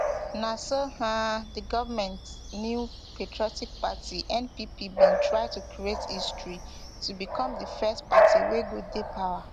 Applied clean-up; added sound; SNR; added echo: none; Bark / Bird vocalization, bird call, bird song; -3 dB; none.